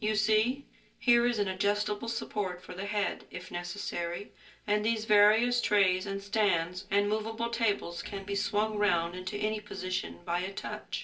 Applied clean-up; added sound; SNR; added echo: neural separator model SepFormer DNS4.